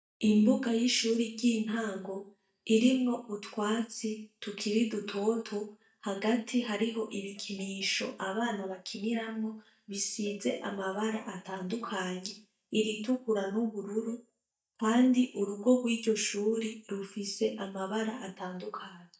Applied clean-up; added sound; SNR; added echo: neural mask model DeepFilterNet 3.